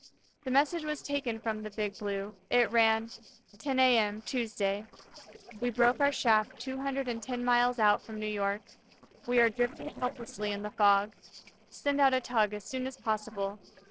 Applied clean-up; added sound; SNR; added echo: neural separator model SepFormer DNS4.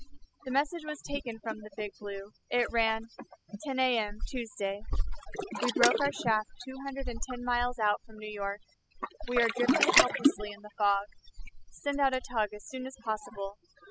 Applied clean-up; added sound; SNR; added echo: classical method spectral subtraction.